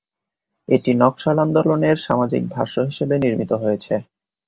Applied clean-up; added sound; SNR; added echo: none; none; none; none.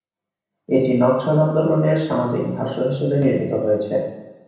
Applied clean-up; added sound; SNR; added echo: none; none; none; reverberation time 0.9 s.